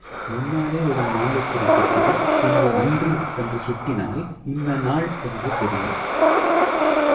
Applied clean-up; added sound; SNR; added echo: none; Breathing; -3 dB; reverberation time 0.8 s.